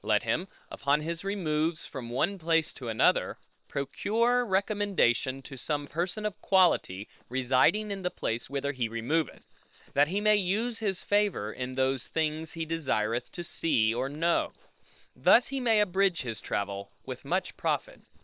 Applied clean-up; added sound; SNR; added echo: neural separator model SepFormer WHAM!.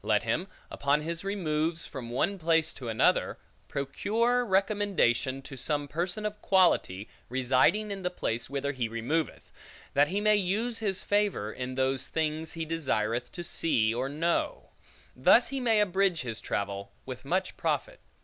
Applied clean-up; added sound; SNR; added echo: none; none; none; none.